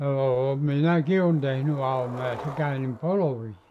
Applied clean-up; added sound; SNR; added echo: none; Skateboard; 18 dB; none.